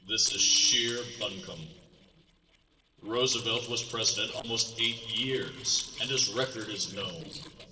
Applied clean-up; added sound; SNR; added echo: neural separator model SepFormer DNS4.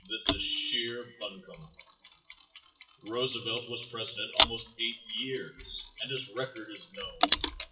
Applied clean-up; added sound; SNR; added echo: classical method WPE with log-MMSE.